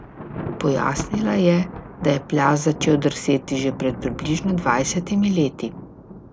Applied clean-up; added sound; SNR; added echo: none; Thunder; 12 dB; none.